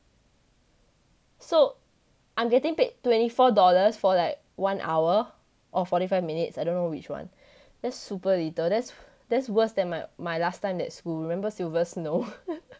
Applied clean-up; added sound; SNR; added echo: none; none; none; none.